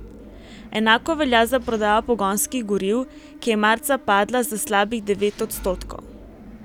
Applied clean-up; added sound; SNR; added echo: none; Engine / Mechanisms; 18 dB; none.